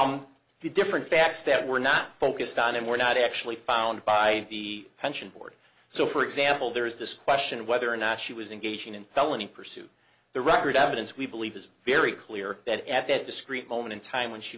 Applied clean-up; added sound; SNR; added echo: none; none; none; none.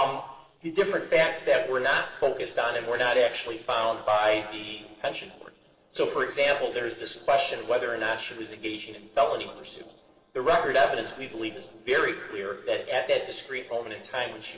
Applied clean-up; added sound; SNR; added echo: neural separator model SepFormer DNS4.